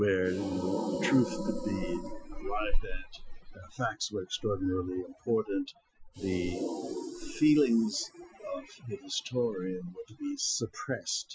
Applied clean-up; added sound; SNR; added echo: classical method Wiener filter.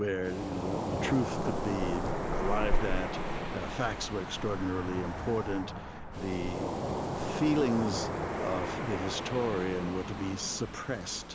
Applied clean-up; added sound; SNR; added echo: none; Waves, surf + Cricket / Motor vehicle (road); 0 dB; none.